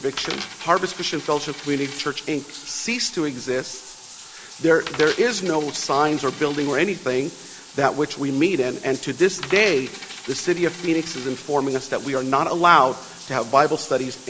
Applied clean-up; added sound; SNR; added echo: none; Bathtub (filling or washing) + Coin (dropping); 15 dB; none.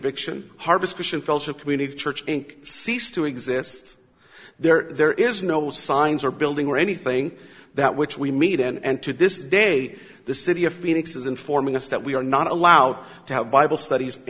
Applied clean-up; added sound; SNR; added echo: none; none; none; none.